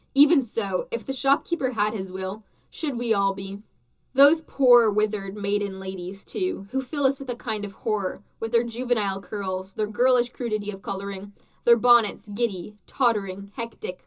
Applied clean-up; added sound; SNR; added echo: none; none; none; reverberation time 0.2 s.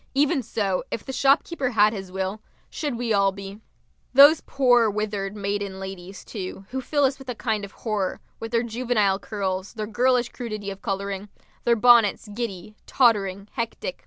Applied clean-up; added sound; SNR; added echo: none; none; none; none.